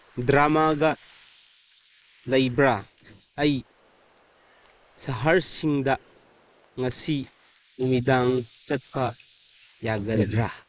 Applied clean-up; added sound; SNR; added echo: neural mask model Resemble Enhance denoiser.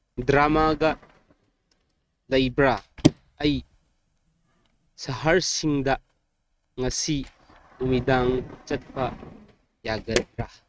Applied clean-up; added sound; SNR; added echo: neural mask model RNNoise.